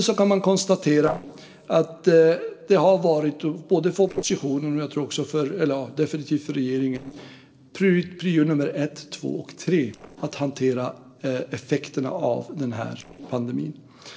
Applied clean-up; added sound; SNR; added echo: neural separator model SepFormer DNS4.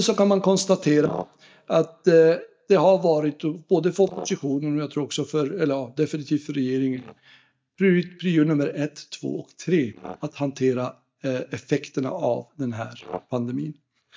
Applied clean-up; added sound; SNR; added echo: neural mask model DeepFilterNet 3.